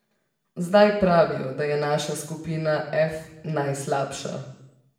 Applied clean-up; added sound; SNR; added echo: none; none; none; reverberation time 0.8 s.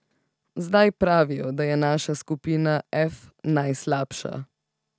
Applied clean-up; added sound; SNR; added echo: none; none; none; none.